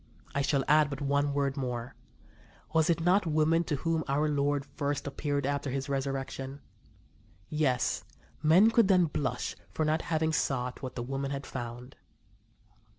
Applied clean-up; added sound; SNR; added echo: none; none; none; none.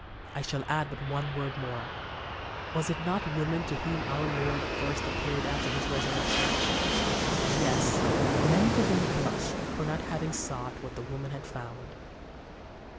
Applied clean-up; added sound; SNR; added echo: none; Fixed-wing aircraft, airplane; -3 dB; none.